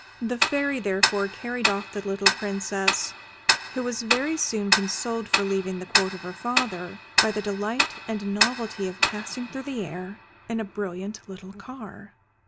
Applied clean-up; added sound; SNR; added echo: none; Tick-tock; -1 dB; none.